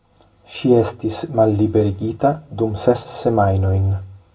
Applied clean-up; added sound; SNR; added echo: none; none; none; reverberation time 0.1 s.